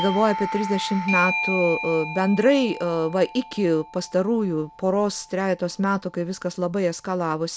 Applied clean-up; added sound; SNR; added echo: none; Doorbell; 9 dB; none.